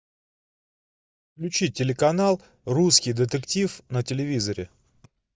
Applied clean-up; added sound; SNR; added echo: neural mask model DeepFilterNet 3.